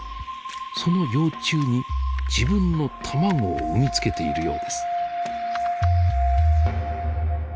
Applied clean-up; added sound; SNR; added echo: none; none; none; none.